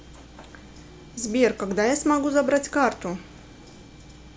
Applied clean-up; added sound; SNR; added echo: none; none; none; none.